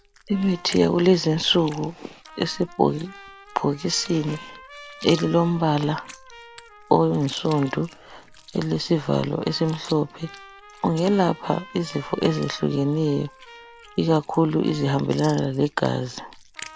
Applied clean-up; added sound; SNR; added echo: none; Trumpet + Chewing, mastication; 20 dB; none.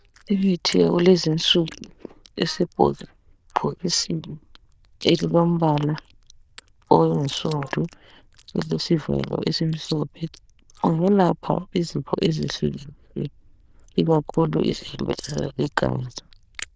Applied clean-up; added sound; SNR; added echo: neural diffusion model UNIVERSE++.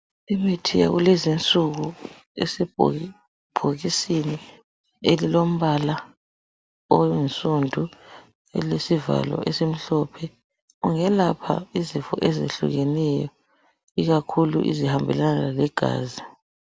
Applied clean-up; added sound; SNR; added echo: none; none; none; none.